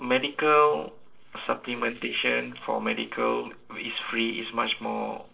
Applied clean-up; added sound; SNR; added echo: neural separator model SepFormer DNS4.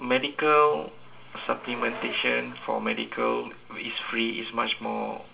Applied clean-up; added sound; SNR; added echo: none; Bicycle; 20 dB; reverberation time 0.2 s.